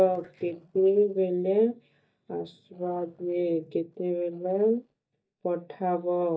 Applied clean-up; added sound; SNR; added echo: neural mask model DeepFilterNet 3.